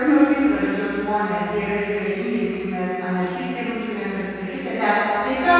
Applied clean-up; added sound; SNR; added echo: none; none; none; reverberation time 2.2 s.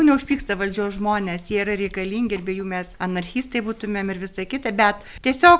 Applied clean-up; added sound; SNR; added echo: none; none; none; none.